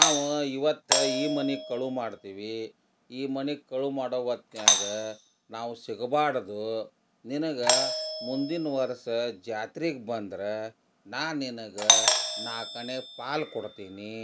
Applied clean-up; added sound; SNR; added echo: none; Doorbell; 0 dB; none.